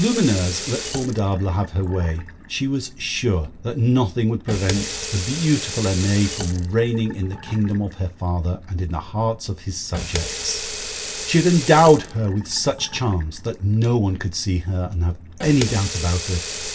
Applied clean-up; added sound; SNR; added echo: none; Sink (filling or washing) / Water tap, faucet; 11 dB; reverberation time 0.2 s.